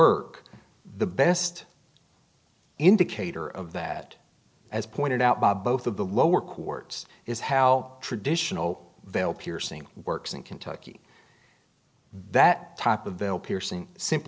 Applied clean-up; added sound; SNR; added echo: none; none; none; none.